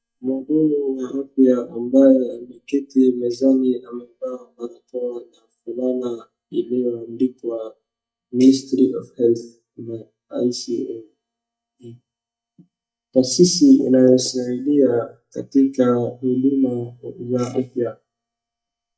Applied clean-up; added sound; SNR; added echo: neural mask model DeepFilterNet 3.